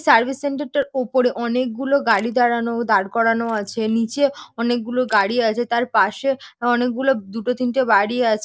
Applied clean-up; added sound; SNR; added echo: neural separator model SepFormer DNS4.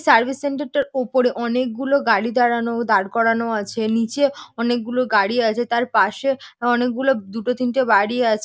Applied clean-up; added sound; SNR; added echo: none; none; none; none.